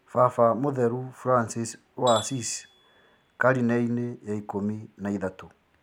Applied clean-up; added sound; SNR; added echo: none; Tools; 18 dB; none.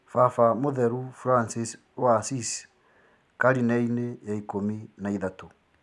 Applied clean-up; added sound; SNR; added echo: none; none; none; none.